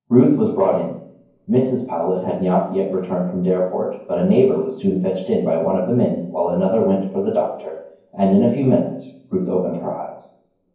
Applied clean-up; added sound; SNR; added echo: none; none; none; reverberation time 0.9 s.